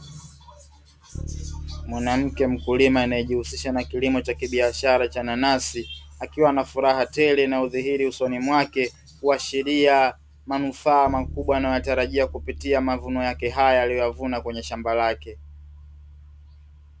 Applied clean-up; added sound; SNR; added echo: none; Bass guitar; 15 dB; none.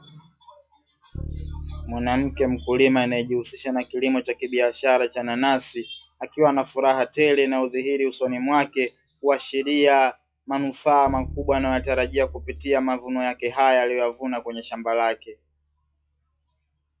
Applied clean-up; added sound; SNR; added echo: classical method log-MMSE.